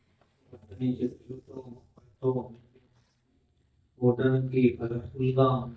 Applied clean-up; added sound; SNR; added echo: neural mask model DeepFilterNet 3.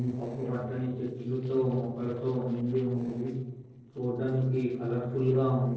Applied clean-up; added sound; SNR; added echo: neural separator model SepFormer DNS4.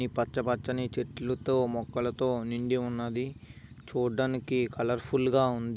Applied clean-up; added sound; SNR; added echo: none; none; none; none.